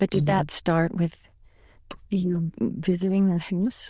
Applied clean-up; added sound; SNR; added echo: neural diffusion model UNIVERSE++.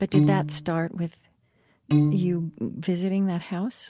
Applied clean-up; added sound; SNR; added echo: none; Piano; -3 dB; none.